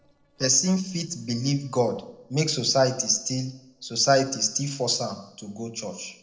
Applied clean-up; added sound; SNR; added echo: neural separator model SepFormer DNS4.